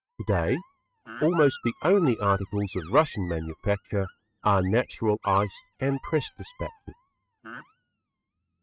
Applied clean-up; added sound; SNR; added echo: neural mask model RNNoise.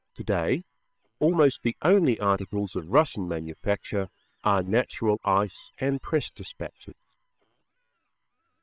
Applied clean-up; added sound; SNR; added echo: neural separator model SepFormer WHAM!.